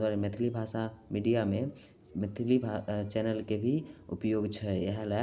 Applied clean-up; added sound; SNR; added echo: none; none; none; none.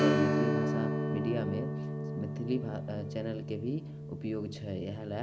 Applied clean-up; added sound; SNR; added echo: none; Strum; -4 dB; none.